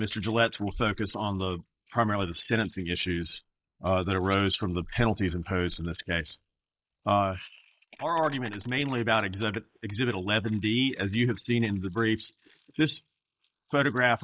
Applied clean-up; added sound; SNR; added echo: neural mask model Resemble Enhance denoiser.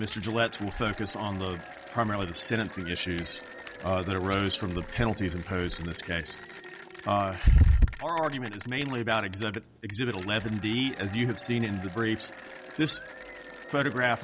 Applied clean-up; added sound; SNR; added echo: none; Applause / Cheering; 16 dB; none.